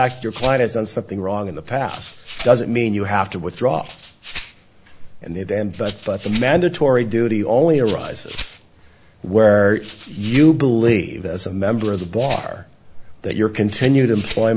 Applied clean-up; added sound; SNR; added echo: none; Rattle (instrument); 17 dB; none.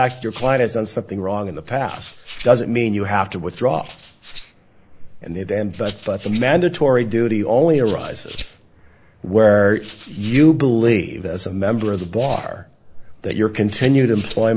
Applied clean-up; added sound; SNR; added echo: neural mask model Resemble Enhance denoiser.